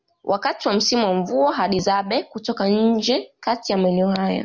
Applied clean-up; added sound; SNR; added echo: none; none; none; none.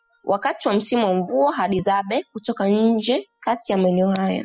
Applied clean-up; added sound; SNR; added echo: classical method spectral subtraction.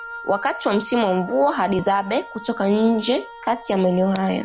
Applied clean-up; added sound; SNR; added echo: none; Wind instrument, woodwind instrument; 16 dB; none.